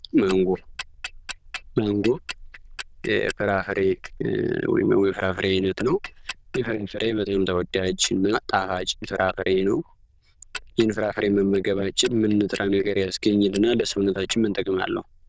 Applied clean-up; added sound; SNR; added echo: neural diffusion model UNIVERSE++.